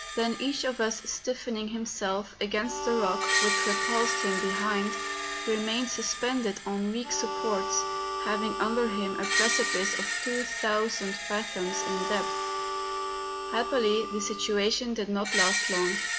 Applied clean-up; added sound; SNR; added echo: none; Harmonica + Screech; 1 dB; none.